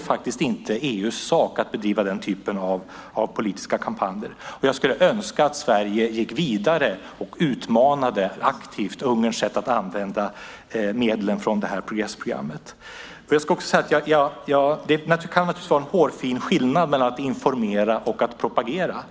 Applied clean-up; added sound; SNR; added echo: none; none; none; none.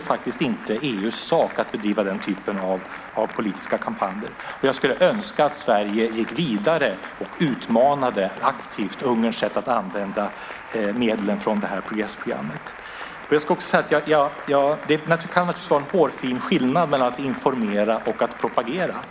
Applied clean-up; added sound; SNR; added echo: none; Applause / Cheering; 16 dB; none.